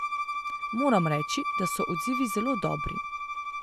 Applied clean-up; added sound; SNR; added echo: none; Bowed string instrument; 2 dB; none.